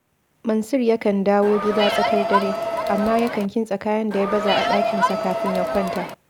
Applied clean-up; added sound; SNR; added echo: none; Crowd; 1 dB; none.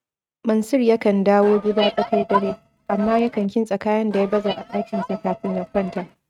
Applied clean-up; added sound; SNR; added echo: neural mask model RNNoise.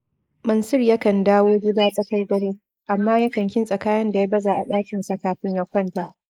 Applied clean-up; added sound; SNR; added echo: neural mask model Resemble Enhance denoiser.